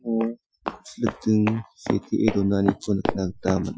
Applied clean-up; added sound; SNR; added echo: classical method Wiener filter.